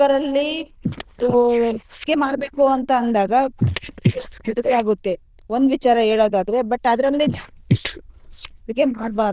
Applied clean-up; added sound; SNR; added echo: neural diffusion model UNIVERSE++.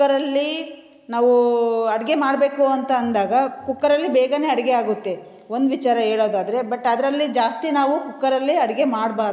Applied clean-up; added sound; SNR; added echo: none; none; none; none.